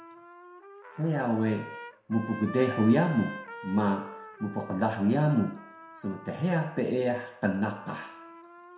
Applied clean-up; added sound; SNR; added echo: none; Trumpet; 16 dB; reverberation time 0.6 s.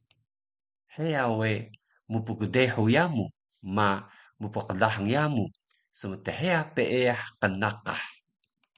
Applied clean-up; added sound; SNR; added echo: none; none; none; none.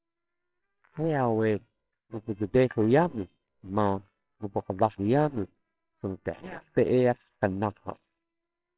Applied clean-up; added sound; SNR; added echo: neural separator model SepFormer WHAMR!.